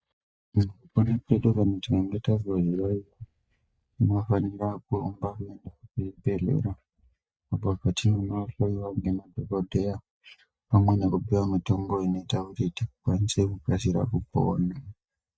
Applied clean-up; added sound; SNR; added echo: neural mask model DeepFilterNet 3.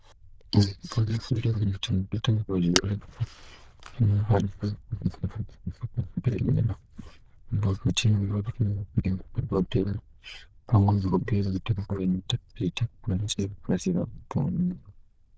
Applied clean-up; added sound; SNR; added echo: neural diffusion model UNIVERSE++.